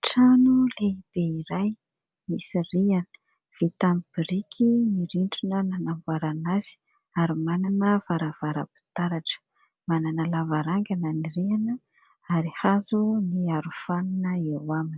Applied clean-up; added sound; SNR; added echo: none; none; none; none.